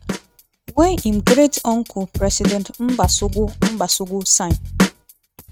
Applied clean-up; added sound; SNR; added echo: neural mask model RNNoise.